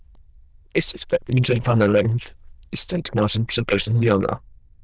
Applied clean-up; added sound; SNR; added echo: neural diffusion model UNIVERSE++.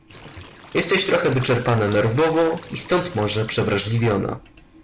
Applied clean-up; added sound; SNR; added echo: none; Cricket / Water; 18 dB; none.